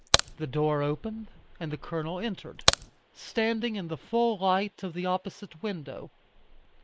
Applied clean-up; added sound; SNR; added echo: neural mask model Resemble Enhance denoiser.